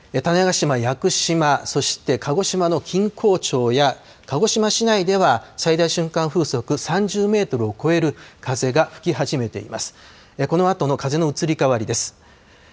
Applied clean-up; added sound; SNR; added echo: none; none; none; none.